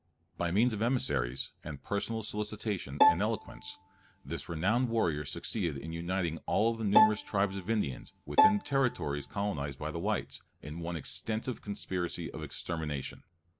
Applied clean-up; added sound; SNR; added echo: none; Bowed string instrument; -2 dB; none.